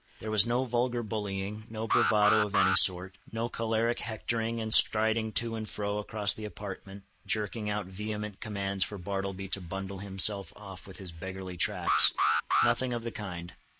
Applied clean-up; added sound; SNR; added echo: neural mask model Resemble Enhance denoiser.